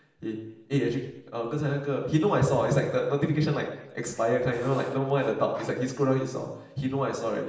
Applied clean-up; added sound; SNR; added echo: none; Writing; 20 dB; reverberation time 0.8 s.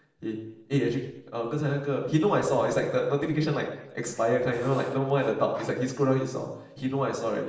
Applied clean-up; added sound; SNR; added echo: neural separator model SepFormer DNS4.